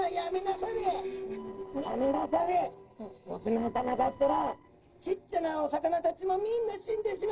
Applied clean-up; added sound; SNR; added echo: neural separator model SepFormer DNS4.